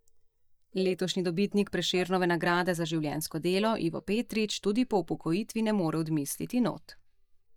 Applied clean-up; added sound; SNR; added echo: neural mask model DeepFilterNet 3.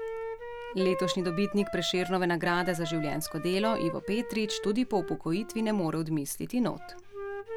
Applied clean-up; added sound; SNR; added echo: none; Wind instrument, woodwind instrument; 9 dB; none.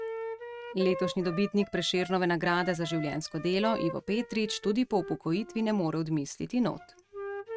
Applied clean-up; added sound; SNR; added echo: neural mask model RNNoise.